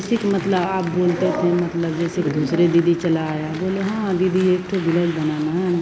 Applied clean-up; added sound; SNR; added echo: none; Applause; 18 dB; none.